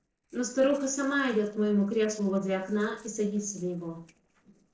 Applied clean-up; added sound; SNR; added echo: neural separator model SepFormer DNS4.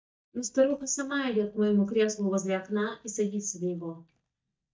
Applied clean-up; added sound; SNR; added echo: neural mask model DeepFilterNet 3.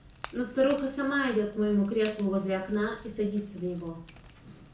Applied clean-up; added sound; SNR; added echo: none; Crack / Crackle; 14 dB; reverberation time 0.6 s.